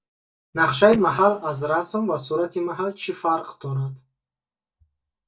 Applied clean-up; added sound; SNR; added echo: neural mask model DeepFilterNet 3.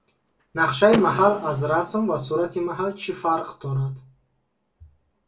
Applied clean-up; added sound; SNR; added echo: none; Door / Car; 13 dB; reverberation time 0.2 s.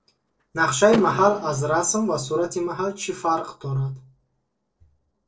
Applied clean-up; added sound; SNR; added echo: neural separator model SepFormer DNS4.